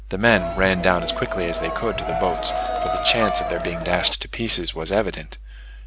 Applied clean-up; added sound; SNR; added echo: none; Crowd; 4 dB; none.